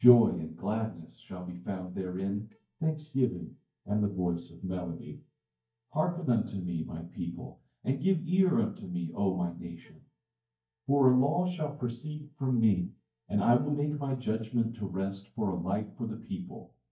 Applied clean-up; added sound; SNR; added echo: neural mask model DeepFilterNet 3.